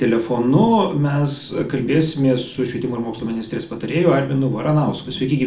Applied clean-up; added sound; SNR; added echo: neural separator model SepFormer DNS4.